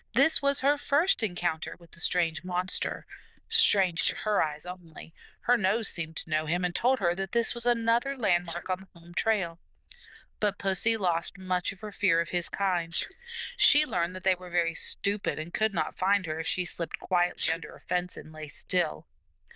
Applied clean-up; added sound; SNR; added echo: neural diffusion model UNIVERSE++.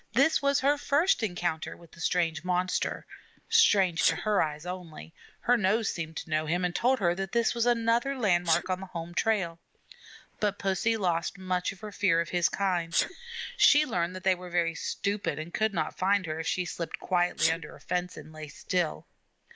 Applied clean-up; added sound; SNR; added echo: neural mask model Resemble Enhance denoiser.